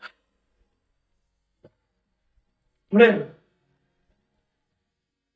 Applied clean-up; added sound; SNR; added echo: neural mask model DeepFilterNet 3.